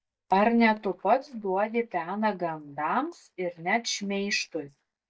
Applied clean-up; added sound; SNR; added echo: neural mask model DeepFilterNet 3.